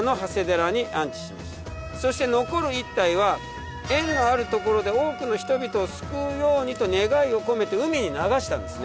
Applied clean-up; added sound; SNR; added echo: none; none; none; none.